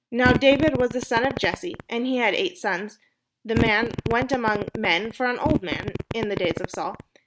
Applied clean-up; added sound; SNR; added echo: neural mask model RNNoise.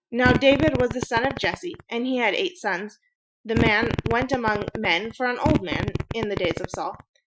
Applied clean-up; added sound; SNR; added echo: classical method Wiener filter.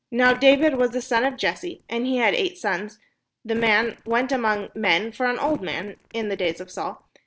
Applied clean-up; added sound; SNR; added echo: neural separator model SepFormer DNS4.